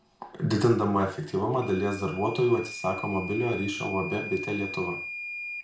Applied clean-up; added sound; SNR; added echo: none; Microwave oven / Alarm; 12 dB; reverberation time 0.4 s.